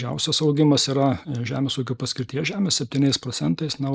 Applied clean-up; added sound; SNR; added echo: neural mask model Resemble Enhance denoiser.